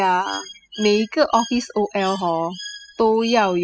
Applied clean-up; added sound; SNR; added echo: classical method spectral subtraction.